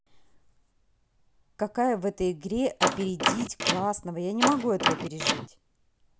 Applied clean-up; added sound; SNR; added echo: none; Door; -2 dB; none.